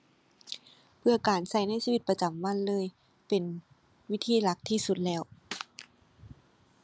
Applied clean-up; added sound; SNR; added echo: none; none; none; none.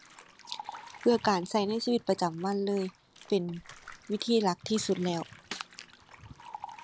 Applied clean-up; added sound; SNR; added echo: none; Liquid + Bathtub (filling or washing); 18 dB; none.